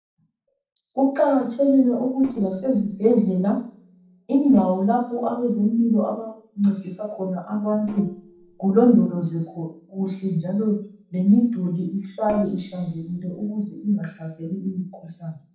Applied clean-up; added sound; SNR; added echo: neural separator model SepFormer DNS4.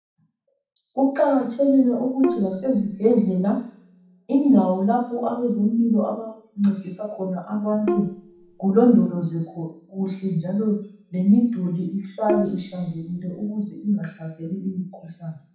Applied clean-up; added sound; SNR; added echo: none; Bowed string instrument; 8 dB; reverberation time 0.7 s.